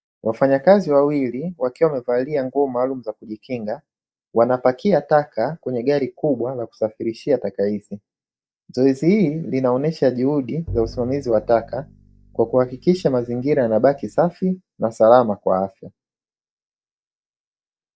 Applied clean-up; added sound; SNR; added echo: neural mask model DeepFilterNet 3.